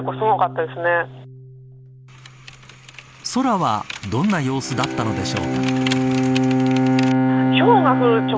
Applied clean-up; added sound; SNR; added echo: none; Bowed string instrument; -1 dB; none.